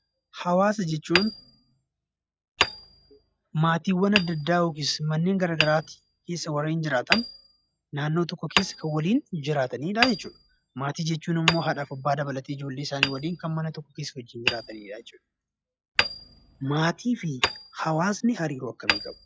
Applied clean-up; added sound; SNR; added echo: classical method log-MMSE.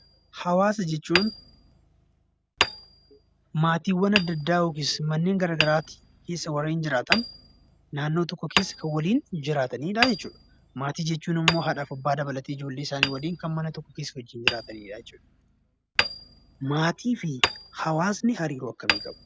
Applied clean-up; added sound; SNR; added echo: none; Hammer; 5 dB; none.